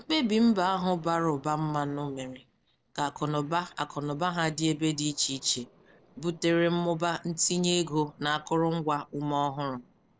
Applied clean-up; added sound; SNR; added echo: neural separator model SepFormer DNS4.